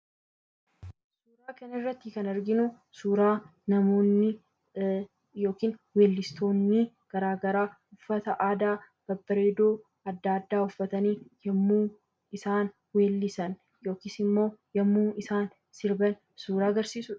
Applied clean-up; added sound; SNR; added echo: none; none; none; none.